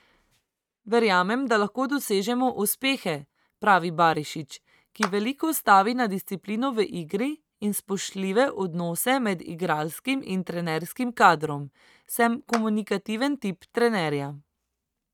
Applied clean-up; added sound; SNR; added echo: neural mask model RNNoise.